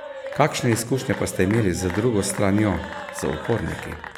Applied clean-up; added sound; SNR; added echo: none; Applause / Cheering / Clapping; 11 dB; none.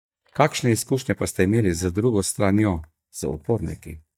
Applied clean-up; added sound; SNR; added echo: neural mask model DeepFilterNet 3.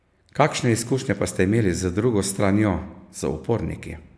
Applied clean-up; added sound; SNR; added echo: none; none; none; none.